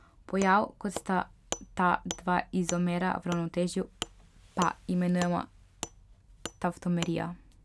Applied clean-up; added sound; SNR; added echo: none; Wood; 13 dB; none.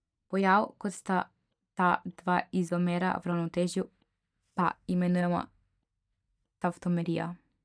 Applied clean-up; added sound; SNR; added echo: neural mask model DeepFilterNet 3.